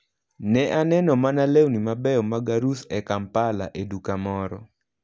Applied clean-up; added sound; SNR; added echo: none; none; none; none.